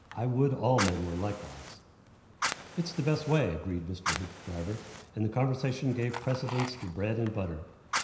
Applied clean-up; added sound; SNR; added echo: none; Fire; 9 dB; reverberation time 0.9 s.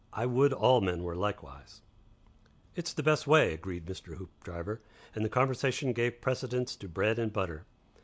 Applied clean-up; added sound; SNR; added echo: none; none; none; none.